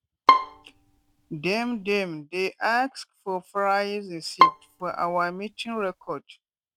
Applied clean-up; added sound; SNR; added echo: neural mask model RNNoise.